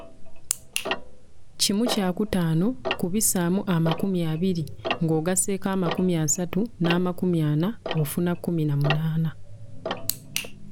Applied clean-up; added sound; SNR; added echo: none; Tick-tock; 8 dB; none.